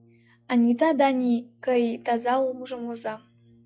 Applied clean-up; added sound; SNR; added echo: classical method log-MMSE.